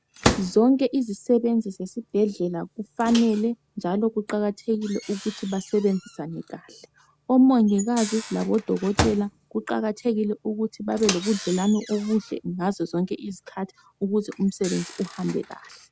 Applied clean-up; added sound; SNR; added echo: none; Microwave oven; 11 dB; none.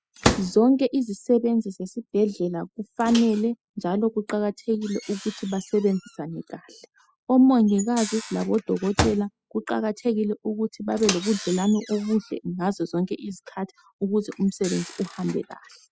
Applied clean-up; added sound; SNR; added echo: classical method spectral subtraction.